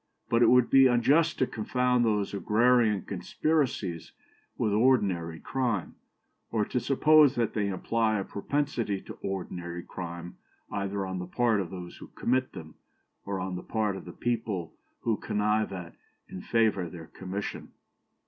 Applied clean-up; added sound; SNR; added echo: none; none; none; none.